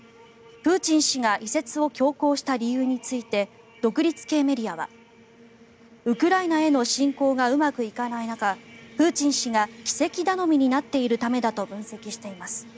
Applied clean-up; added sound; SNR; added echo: none; none; none; none.